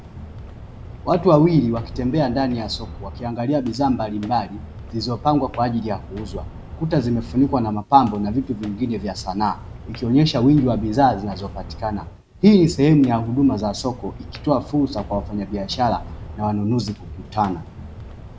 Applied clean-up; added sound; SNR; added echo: none; Walk, footsteps; 15 dB; none.